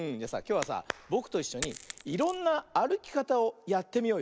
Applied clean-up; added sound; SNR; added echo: none; Coin (dropping); 16 dB; none.